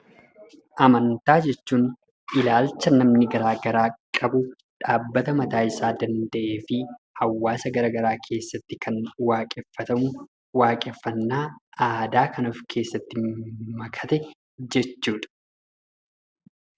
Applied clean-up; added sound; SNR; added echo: none; none; none; none.